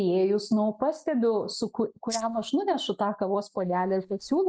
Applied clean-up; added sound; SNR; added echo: neural mask model DeepFilterNet 3.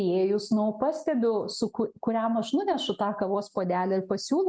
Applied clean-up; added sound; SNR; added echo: none; none; none; none.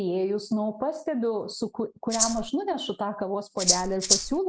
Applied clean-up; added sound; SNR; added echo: neural mask model Resemble Enhance denoiser.